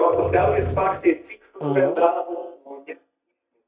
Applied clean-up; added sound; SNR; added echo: neural mask model DeepFilterNet 3.